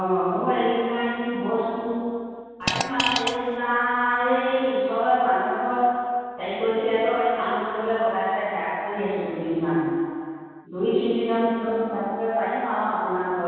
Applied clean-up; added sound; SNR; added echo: none; Fart; 3 dB; reverberation time 2.1 s.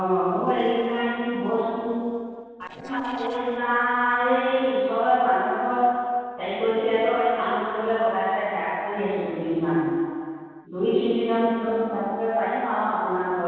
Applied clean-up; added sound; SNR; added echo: neural separator model SepFormer DNS4.